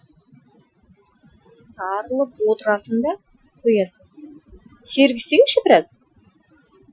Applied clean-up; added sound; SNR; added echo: classical method Wiener filter.